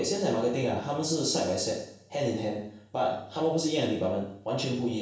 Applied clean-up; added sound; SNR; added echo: none; none; none; reverberation time 0.7 s.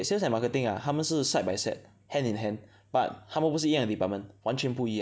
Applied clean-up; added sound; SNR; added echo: none; none; none; none.